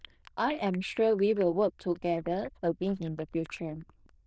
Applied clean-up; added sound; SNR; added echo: neural diffusion model UNIVERSE++.